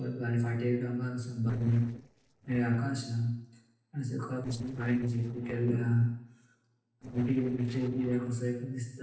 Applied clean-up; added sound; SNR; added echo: neural separator model SepFormer DNS4.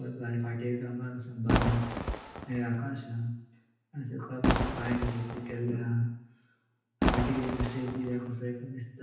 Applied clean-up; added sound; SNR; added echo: none; Fireworks; -2 dB; reverberation time 0.9 s.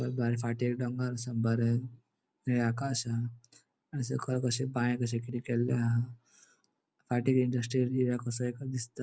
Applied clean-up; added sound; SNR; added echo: none; none; none; none.